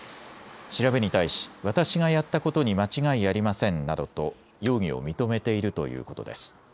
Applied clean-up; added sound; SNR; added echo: none; none; none; none.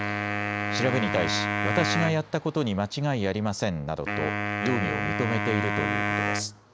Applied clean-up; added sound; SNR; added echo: none; Wind instrument, woodwind instrument; 1 dB; none.